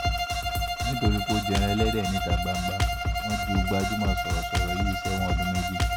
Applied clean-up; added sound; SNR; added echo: none; Bowed string instrument + Drum kit; -4 dB; none.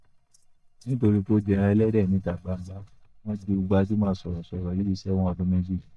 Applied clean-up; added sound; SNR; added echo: neural mask model DeepFilterNet 3.